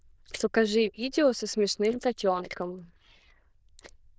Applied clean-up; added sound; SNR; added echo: neural diffusion model UNIVERSE++.